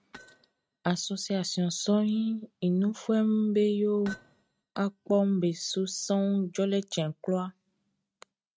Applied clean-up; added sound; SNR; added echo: neural mask model RNNoise.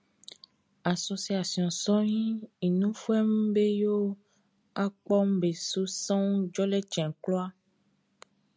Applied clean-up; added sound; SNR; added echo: none; none; none; none.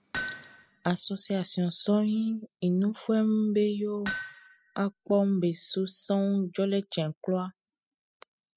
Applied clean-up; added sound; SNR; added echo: classical method spectral subtraction.